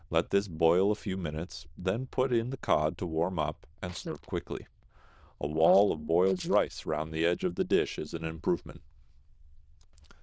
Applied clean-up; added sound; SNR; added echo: neural diffusion model UNIVERSE++.